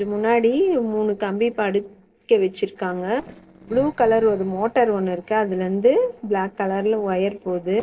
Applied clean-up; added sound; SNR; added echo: neural separator model SepFormer DNS4.